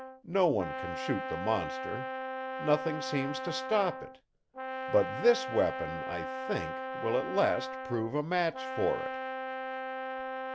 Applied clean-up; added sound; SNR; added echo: none; Brass instrument; 5 dB; none.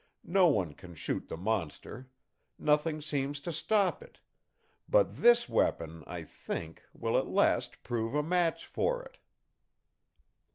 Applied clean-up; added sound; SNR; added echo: none; none; none; none.